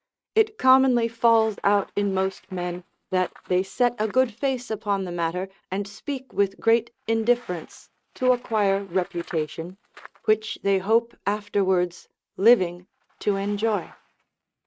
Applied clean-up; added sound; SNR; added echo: neural mask model RNNoise.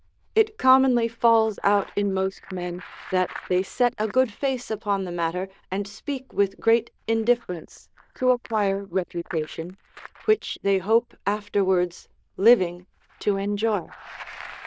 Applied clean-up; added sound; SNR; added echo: neural diffusion model UNIVERSE++.